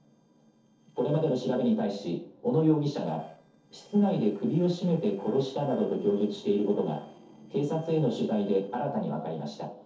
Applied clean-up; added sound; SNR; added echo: neural separator model SepFormer DNS4.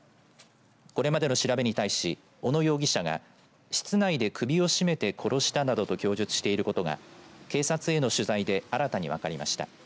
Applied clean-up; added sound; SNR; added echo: none; none; none; none.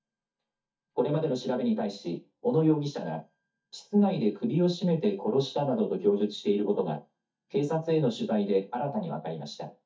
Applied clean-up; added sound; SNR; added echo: neural mask model DeepFilterNet 3.